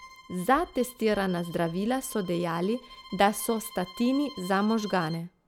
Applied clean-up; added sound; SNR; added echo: none; Bowed string instrument; 19 dB; none.